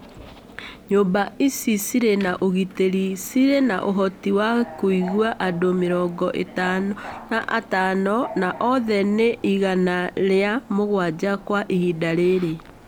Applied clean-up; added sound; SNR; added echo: none; Subway, metro, underground; 19 dB; none.